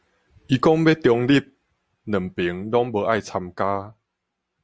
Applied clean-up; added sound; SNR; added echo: none; none; none; none.